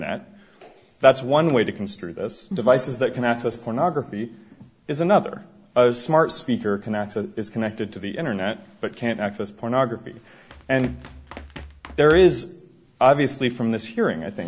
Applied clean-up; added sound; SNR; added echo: none; Run; 15 dB; none.